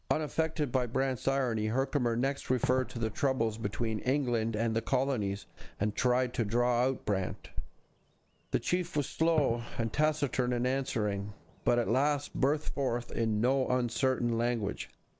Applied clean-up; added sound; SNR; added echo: none; Fireworks; 18 dB; none.